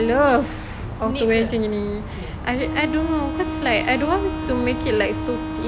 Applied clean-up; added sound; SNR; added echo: none; Wind instrument, woodwind instrument; 8 dB; none.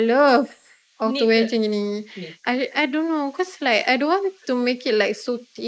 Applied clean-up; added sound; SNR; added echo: neural mask model Resemble Enhance denoiser.